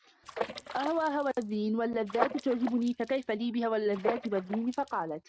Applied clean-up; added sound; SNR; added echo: neural mask model RNNoise.